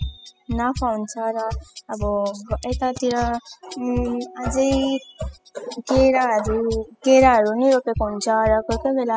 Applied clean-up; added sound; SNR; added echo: classical method spectral subtraction.